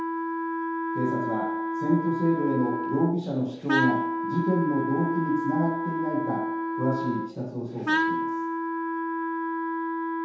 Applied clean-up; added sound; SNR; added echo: none; Wind instrument, woodwind instrument; 0 dB; reverberation time 0.8 s.